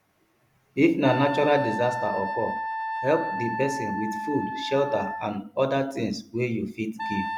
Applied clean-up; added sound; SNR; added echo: none; Wind instrument, woodwind instrument; 6 dB; none.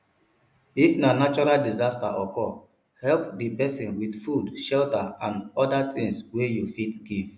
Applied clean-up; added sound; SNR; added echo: none; none; none; none.